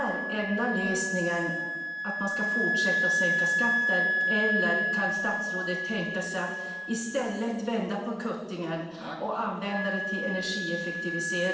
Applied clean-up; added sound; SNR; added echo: none; Wind instrument, woodwind instrument; -1 dB; reverberation time 1.3 s.